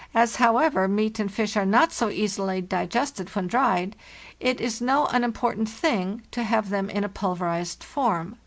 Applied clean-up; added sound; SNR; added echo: none; none; none; none.